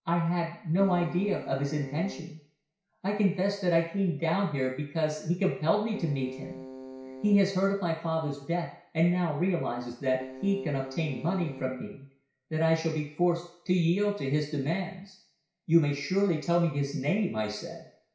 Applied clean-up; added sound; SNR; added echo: none; Keyboard (musical); 13 dB; reverberation time 0.6 s.